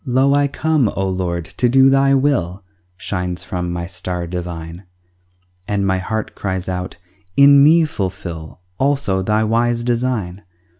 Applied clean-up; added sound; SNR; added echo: none; none; none; none.